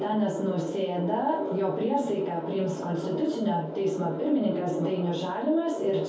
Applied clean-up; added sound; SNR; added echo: none; none; none; reverberation time 0.6 s.